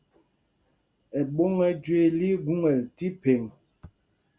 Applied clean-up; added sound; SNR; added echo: none; none; none; none.